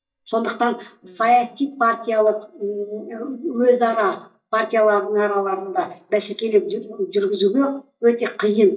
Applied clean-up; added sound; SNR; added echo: neural mask model DeepFilterNet 3.